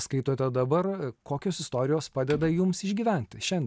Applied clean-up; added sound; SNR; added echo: none; Typing; 15 dB; none.